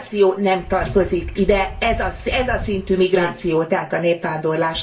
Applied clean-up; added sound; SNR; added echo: none; Wind; 10 dB; reverberation time 0.3 s.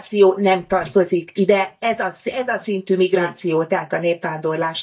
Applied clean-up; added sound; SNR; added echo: neural mask model DeepFilterNet 3.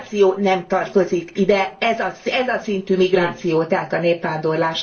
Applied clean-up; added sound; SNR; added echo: neural separator model SepFormer DNS4.